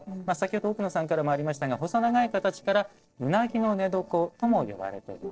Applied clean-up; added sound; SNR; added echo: neural separator model SepFormer DNS4.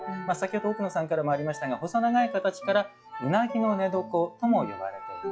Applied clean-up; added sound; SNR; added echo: classical method log-MMSE.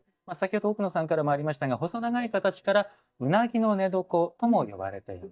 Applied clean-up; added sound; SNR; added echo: neural mask model DeepFilterNet 3.